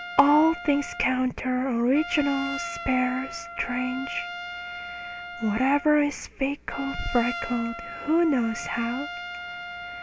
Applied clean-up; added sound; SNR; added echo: none; Trumpet; 10 dB; none.